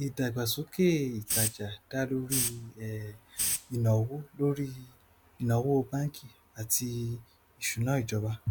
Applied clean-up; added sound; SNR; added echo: none; Hiss; 4 dB; none.